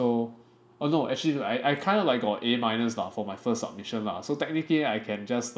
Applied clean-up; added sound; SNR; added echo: none; none; none; none.